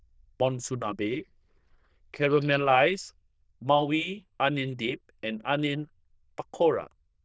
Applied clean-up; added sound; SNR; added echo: neural diffusion model UNIVERSE++.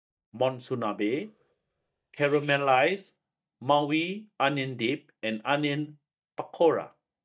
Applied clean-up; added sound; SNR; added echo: neural mask model DeepFilterNet 3.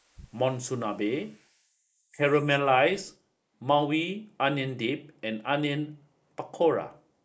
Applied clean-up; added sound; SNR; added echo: neural mask model Resemble Enhance denoiser.